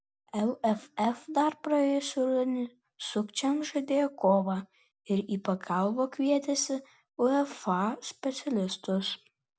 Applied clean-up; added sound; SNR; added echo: none; none; none; none.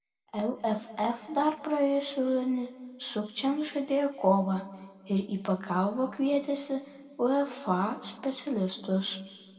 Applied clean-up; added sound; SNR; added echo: none; none; none; reverberation time 1.7 s.